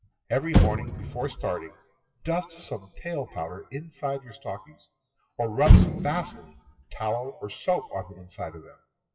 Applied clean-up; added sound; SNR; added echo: classical method WPE with log-MMSE.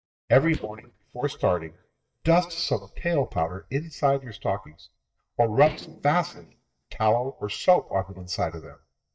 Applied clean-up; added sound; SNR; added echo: neural mask model DeepFilterNet 3.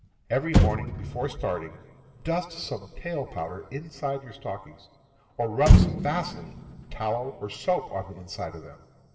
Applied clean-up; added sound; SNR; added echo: none; Motor vehicle (road); -4 dB; reverberation time 2.9 s.